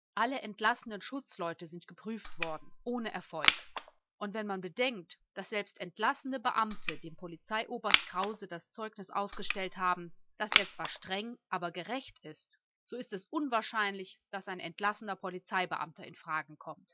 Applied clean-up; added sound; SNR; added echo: classical method log-MMSE.